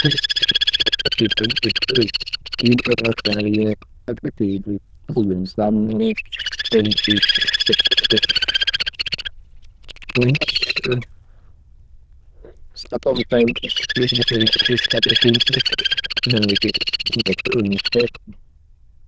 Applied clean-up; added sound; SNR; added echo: neural diffusion model UNIVERSE++.